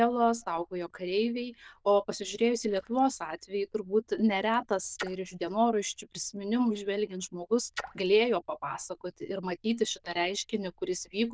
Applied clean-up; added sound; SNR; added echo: neural diffusion model UNIVERSE++.